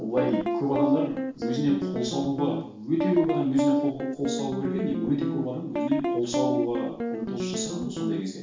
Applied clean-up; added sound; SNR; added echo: none; Guitar; 2 dB; reverberation time 0.6 s.